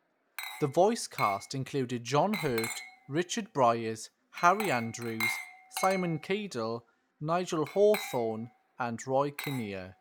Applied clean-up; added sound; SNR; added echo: none; Glass; 12 dB; none.